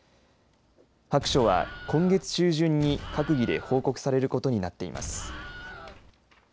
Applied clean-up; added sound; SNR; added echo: none; Explosion; 12 dB; none.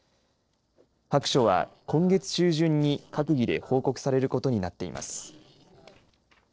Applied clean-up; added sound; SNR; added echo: neural separator model SepFormer DNS4.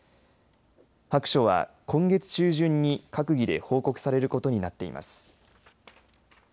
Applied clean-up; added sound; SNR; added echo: none; none; none; none.